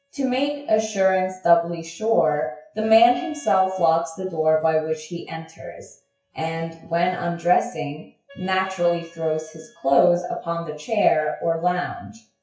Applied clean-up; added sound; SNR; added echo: classical method WPE with log-MMSE.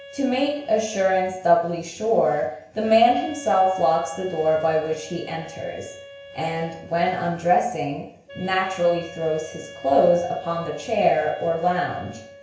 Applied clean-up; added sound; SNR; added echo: none; Wind instrument, woodwind instrument; 19 dB; reverberation time 0.5 s.